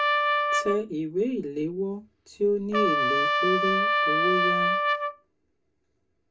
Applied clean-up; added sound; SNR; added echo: none; Trumpet; -3 dB; reverberation time 0.2 s.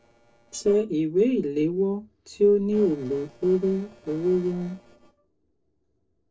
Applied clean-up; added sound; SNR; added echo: neural separator model SepFormer DNS4.